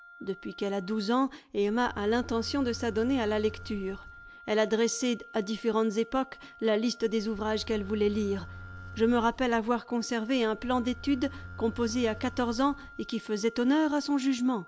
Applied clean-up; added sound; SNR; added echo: none; Livestock, farm animals, working animals + Wind instrument, woodwind instrument; 17 dB; none.